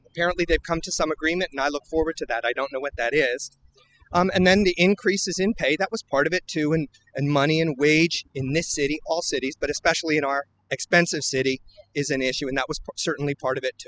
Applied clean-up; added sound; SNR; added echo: classical method spectral subtraction.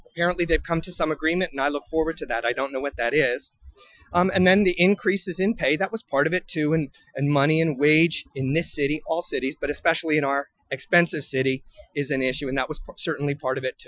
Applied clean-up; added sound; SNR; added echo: classical method Wiener filter.